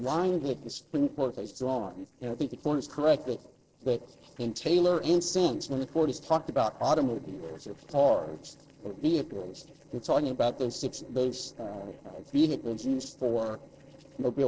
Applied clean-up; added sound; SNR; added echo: neural separator model SepFormer DNS4.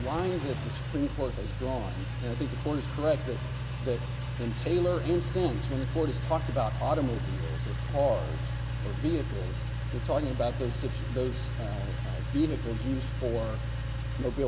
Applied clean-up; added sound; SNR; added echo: none; Engine; 0 dB; none.